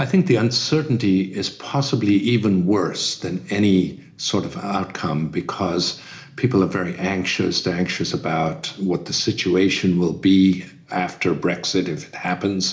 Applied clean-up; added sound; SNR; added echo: none; none; none; reverberation time 0.4 s.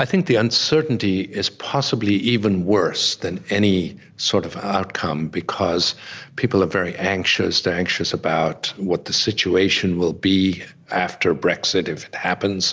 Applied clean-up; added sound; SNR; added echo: none; none; none; none.